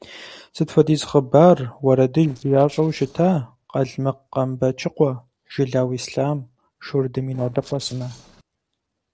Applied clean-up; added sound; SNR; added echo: neural separator model SepFormer DNS4.